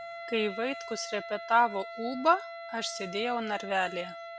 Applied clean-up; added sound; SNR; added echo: none; Wind instrument, woodwind instrument; 11 dB; none.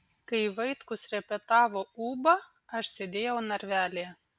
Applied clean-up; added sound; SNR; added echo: none; none; none; none.